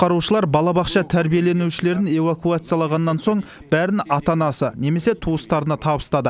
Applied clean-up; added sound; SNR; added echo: none; none; none; none.